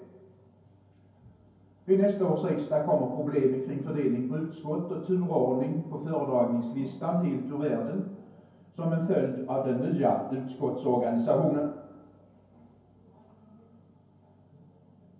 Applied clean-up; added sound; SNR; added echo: none; none; none; reverberation time 0.9 s.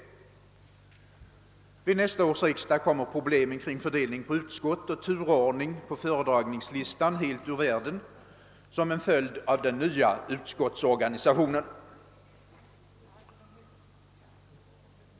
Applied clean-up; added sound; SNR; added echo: none; none; none; none.